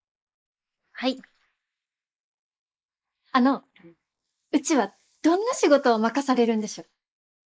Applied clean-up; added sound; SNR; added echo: neural mask model Resemble Enhance denoiser.